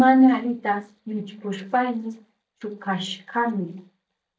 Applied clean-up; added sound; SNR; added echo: neural mask model DeepFilterNet 3.